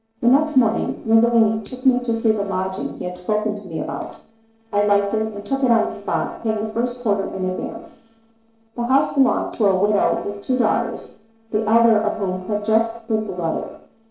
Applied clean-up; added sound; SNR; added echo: neural separator model SepFormer DNS4.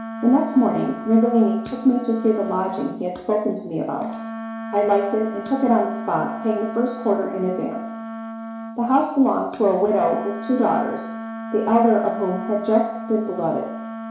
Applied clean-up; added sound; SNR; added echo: none; Wind instrument, woodwind instrument; 11 dB; reverberation time 0.7 s.